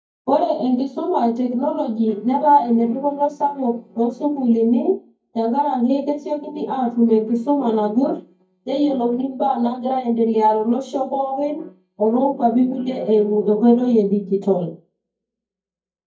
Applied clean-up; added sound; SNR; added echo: neural mask model DeepFilterNet 3.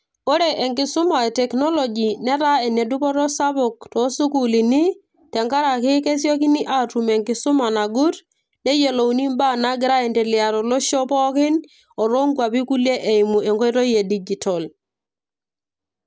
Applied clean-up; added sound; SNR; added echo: none; none; none; none.